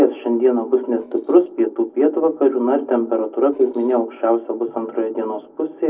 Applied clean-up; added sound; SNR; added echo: neural separator model SepFormer DNS4.